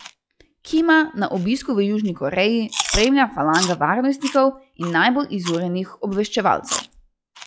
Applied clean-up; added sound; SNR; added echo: classical method log-MMSE.